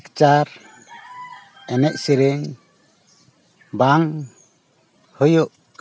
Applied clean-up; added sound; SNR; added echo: none; none; none; none.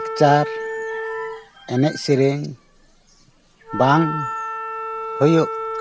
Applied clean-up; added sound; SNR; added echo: none; Wind instrument, woodwind instrument; 8 dB; none.